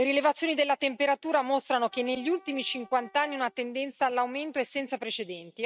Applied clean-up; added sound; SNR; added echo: neural mask model RNNoise.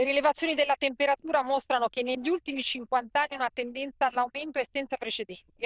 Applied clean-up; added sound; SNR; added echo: neural diffusion model UNIVERSE++.